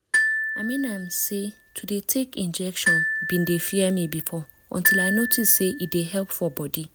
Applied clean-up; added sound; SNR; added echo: none; Glockenspiel; 2 dB; none.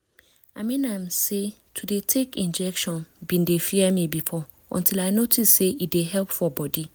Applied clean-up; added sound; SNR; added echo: none; none; none; none.